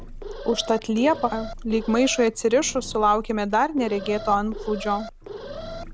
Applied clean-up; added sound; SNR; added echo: none; Alarm + Engine; 12 dB; none.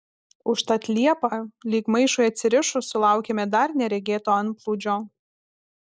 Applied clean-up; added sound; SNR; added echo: none; none; none; none.